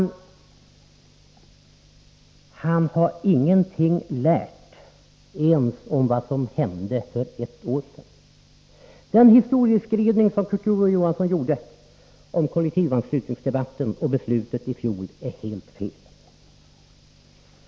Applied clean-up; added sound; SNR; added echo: none; none; none; none.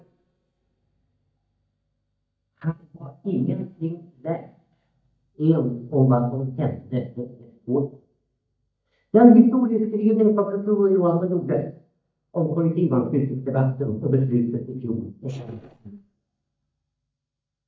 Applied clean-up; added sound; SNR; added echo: neural mask model DeepFilterNet 3.